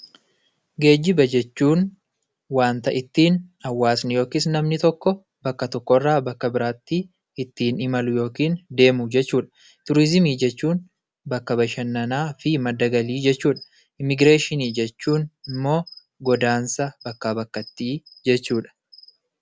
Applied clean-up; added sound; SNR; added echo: none; none; none; none.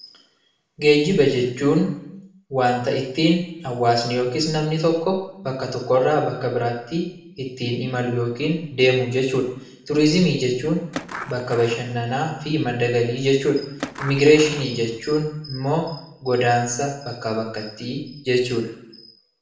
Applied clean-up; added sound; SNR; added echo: none; Skateboard; 12 dB; reverberation time 0.7 s.